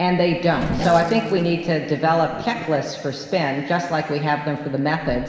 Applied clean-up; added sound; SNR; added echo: none; Race car, auto racing / Accelerating, revving, vroom; 11 dB; reverberation time 2.8 s.